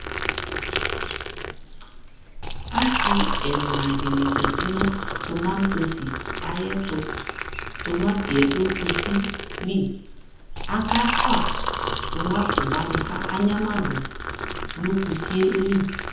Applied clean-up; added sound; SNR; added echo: none; Liquid; 1 dB; reverberation time 1.0 s.